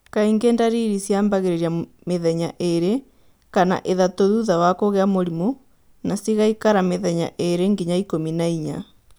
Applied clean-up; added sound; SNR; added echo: none; none; none; none.